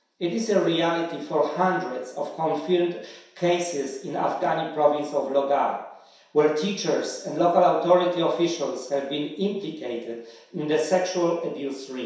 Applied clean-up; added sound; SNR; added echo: none; none; none; reverberation time 0.7 s.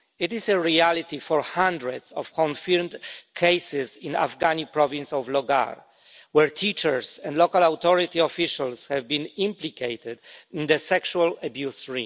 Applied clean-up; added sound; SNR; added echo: none; none; none; none.